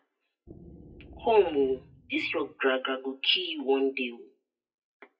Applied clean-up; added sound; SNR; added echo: classical method WPE with log-MMSE.